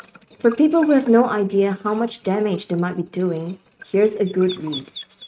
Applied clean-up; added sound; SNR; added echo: neural mask model RNNoise.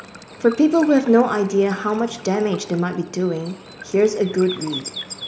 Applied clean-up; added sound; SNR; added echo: none; Water / Bird; 17 dB; none.